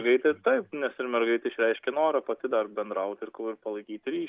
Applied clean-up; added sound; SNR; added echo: none; none; none; none.